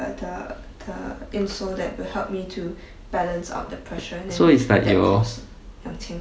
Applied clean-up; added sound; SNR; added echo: none; none; none; none.